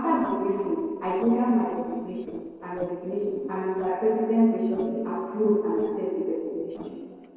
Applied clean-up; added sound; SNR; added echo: neural separator model SepFormer DNS4.